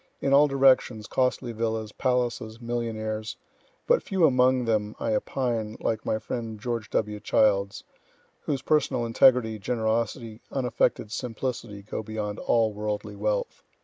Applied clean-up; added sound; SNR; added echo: none; none; none; none.